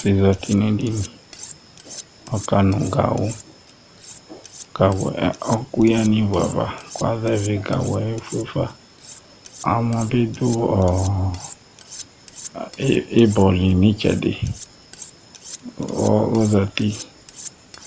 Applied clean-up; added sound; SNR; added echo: none; Cutlery, silverware; 19 dB; none.